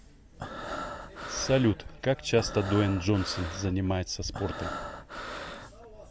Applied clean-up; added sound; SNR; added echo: none; Breathing; 9 dB; none.